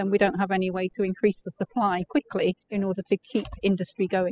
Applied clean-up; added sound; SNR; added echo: classical method spectral subtraction.